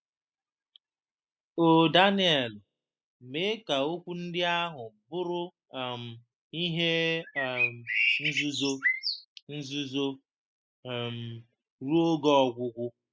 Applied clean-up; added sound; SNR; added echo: classical method spectral subtraction.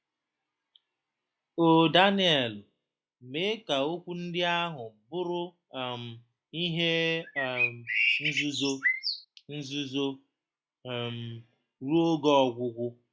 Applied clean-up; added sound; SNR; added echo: classical method log-MMSE.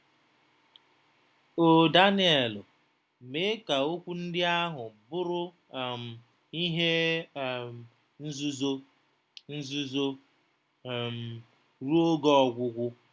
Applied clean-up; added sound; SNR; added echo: none; none; none; none.